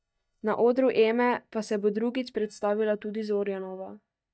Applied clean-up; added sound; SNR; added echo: neural mask model DeepFilterNet 3.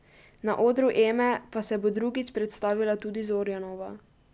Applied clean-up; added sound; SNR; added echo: none; none; none; none.